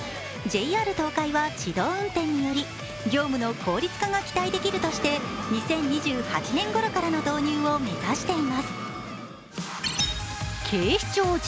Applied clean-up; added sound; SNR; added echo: none; none; none; none.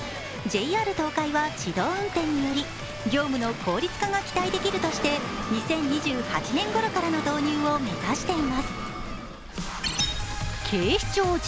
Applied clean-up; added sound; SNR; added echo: none; Waves, surf; 12 dB; none.